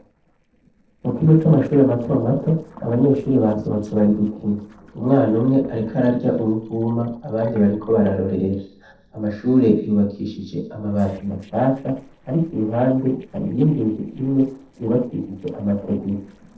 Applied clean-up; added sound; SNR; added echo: neural separator model SepFormer DNS4.